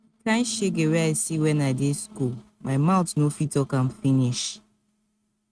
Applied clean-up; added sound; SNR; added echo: neural mask model RNNoise.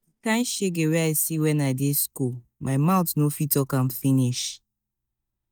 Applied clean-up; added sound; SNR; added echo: neural mask model DeepFilterNet 3.